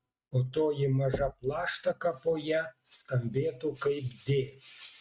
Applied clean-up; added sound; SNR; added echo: neural mask model RNNoise.